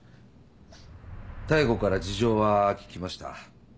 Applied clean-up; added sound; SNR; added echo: none; Motor vehicle (road); 14 dB; none.